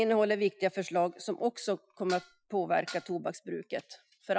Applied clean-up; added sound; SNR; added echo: classical method Wiener filter.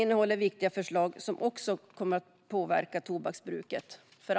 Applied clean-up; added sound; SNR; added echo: none; none; none; none.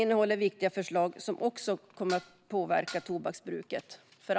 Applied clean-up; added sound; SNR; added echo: none; Dishes, pots, and pans; 16 dB; none.